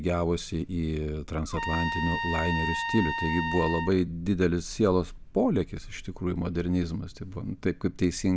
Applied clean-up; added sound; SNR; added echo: none; Trumpet; 4 dB; none.